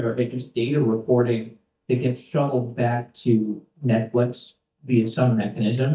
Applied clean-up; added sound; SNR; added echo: neural mask model DeepFilterNet 3.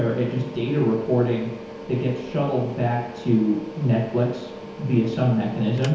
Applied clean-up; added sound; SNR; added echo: none; Mechanical fan; 14 dB; reverberation time 1.0 s.